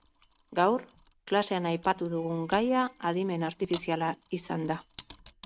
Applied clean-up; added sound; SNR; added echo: none; Mechanisms; 19 dB; none.